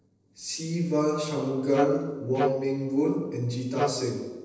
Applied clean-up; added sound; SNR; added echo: neural separator model SepFormer DNS4.